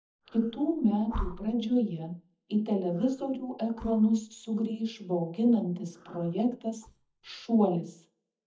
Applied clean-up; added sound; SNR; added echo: neural mask model DeepFilterNet 3.